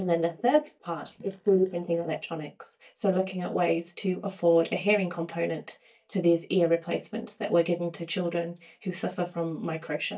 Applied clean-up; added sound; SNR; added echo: neural mask model DeepFilterNet 3.